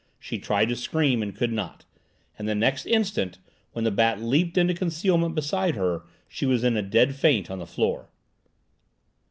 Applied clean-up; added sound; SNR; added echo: none; none; none; none.